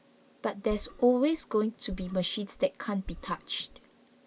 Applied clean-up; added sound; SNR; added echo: none; Burping, eructation; 15 dB; none.